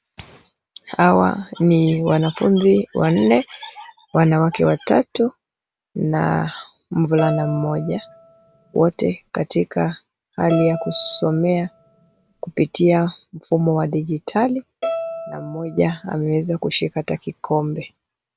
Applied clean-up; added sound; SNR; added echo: none; Bowed string instrument; 11 dB; none.